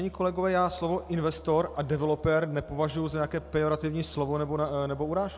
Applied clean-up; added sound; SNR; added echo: none; Musical instrument; 20 dB; none.